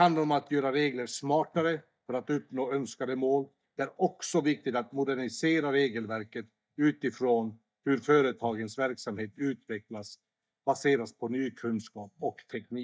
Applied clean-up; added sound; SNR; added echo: neural mask model DeepFilterNet 3.